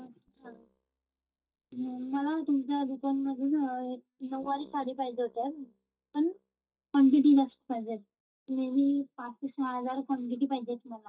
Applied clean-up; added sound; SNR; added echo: neural mask model DeepFilterNet 3.